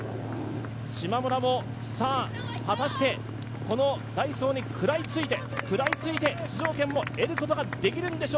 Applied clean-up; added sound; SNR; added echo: none; Zipper (clothing); 16 dB; none.